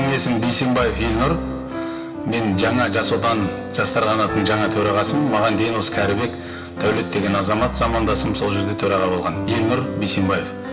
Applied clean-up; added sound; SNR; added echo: none; Piano; 7 dB; reverberation time 0.2 s.